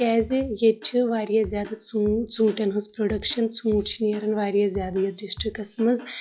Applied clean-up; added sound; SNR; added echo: classical method log-MMSE.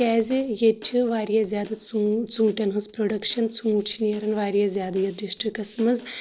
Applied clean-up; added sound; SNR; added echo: neural separator model SepFormer DNS4.